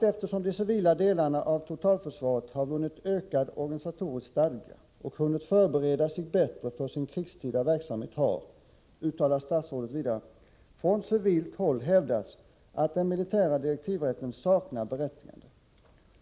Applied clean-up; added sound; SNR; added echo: none; none; none; none.